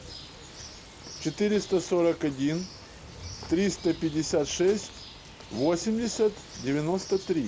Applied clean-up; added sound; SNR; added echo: none; Bird; 15 dB; none.